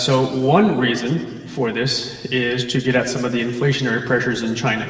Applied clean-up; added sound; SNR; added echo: none; none; none; reverberation time 2.1 s.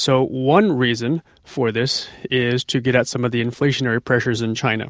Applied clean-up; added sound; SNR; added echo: none; none; none; none.